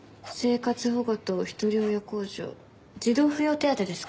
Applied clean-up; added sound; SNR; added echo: none; none; none; none.